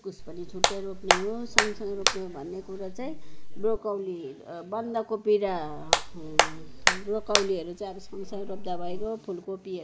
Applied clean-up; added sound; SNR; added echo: none; Hands; -4 dB; none.